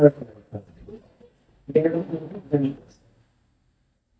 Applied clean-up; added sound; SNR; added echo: neural mask model DeepFilterNet 3.